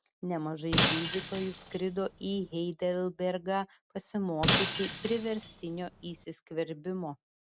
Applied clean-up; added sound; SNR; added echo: none; Shatter; -4 dB; none.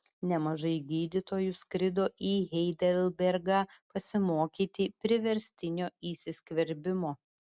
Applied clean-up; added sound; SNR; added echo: none; none; none; none.